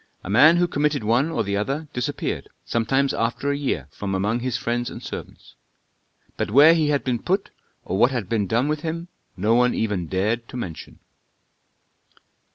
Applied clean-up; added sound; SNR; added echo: none; none; none; none.